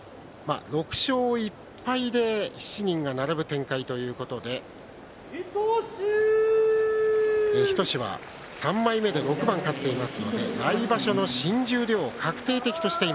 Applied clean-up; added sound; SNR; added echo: none; none; none; none.